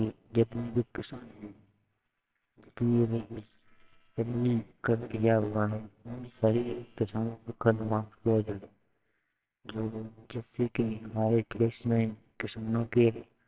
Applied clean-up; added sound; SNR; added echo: neural separator model SepFormer WHAMR!.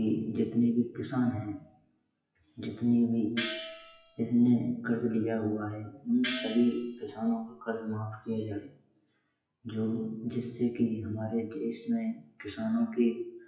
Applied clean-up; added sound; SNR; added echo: classical method WPE with log-MMSE.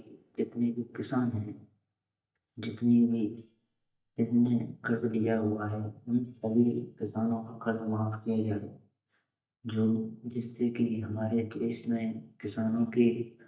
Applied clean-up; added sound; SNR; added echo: neural mask model DeepFilterNet 3.